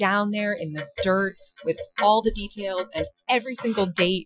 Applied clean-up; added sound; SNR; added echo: classical method Wiener filter.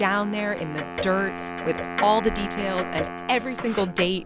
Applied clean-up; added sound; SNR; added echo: none; Wind instrument, woodwind instrument + Clock; 6 dB; none.